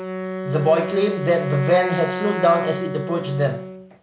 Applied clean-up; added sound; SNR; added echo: none; Wind instrument, woodwind instrument; 6 dB; none.